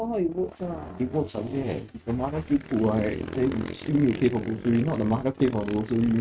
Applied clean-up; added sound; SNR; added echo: neural mask model RNNoise.